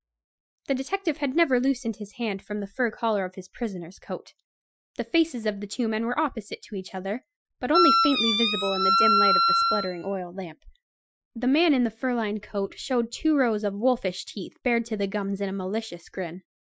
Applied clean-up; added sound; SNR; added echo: classical method Wiener filter.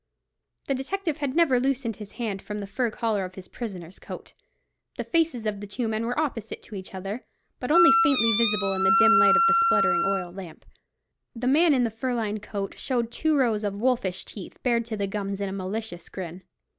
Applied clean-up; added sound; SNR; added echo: none; Wind instrument, woodwind instrument; -5 dB; none.